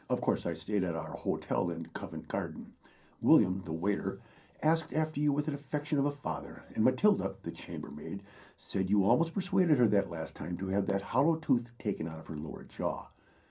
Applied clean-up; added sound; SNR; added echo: none; none; none; reverberation time 0.3 s.